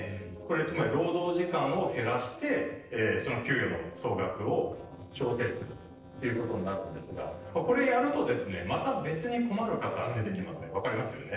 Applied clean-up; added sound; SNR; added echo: neural separator model SepFormer DNS4.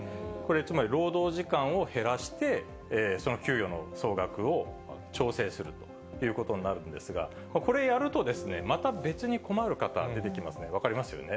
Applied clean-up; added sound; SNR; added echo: none; none; none; none.